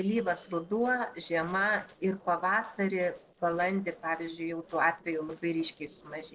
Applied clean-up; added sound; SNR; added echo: neural separator model SepFormer DNS4.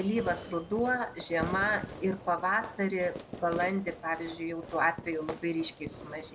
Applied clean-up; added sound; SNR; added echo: none; Fireworks; 11 dB; none.